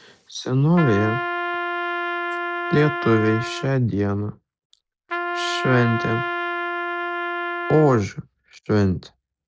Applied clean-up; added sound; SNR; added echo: none; Trumpet; 4 dB; none.